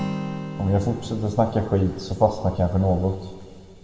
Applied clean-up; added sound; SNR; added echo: none; Acoustic guitar; 12 dB; reverberation time 1.9 s.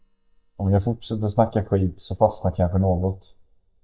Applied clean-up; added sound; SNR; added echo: neural mask model DeepFilterNet 3.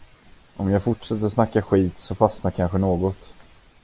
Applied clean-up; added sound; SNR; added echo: none; none; none; none.